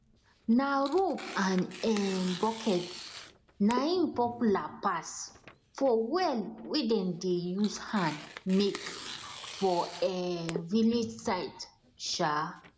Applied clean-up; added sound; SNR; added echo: none; Tearing; 16 dB; none.